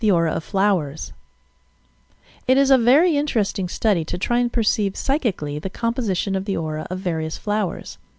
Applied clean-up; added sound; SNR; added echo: none; none; none; none.